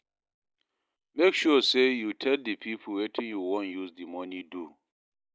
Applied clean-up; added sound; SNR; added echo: none; none; none; none.